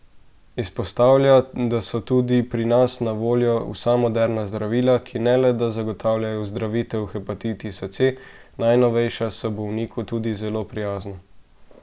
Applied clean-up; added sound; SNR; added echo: none; none; none; none.